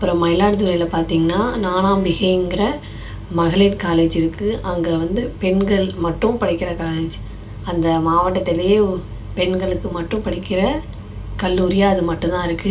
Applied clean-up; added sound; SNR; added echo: none; none; none; reverberation time 0.2 s.